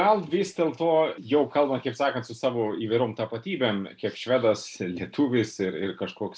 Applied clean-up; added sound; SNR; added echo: none; none; none; none.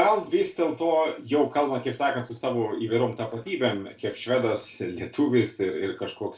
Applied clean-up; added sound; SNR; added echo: neural separator model SepFormer DNS4.